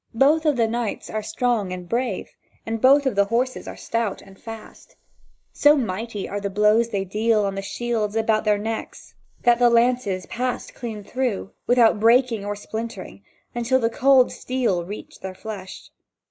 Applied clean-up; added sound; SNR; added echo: neural mask model Resemble Enhance denoiser.